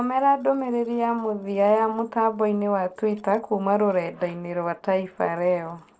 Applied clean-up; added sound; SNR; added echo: neural separator model SepFormer DNS4.